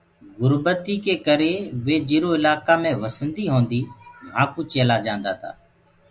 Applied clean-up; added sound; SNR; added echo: none; none; none; none.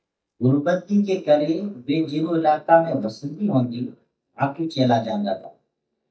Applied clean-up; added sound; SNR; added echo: neural mask model DeepFilterNet 3.